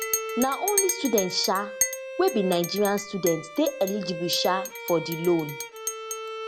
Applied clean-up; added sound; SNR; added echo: none; Bowed string instrument + Chink, clink; 5 dB; none.